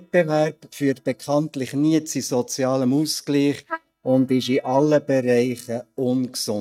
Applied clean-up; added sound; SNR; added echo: neural mask model DeepFilterNet 3.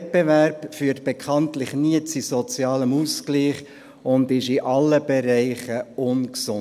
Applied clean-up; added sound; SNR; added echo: none; none; none; none.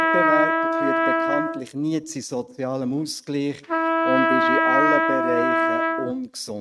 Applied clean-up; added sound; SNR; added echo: neural mask model RNNoise.